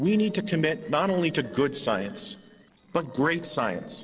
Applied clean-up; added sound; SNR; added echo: neural separator model SepFormer DNS4.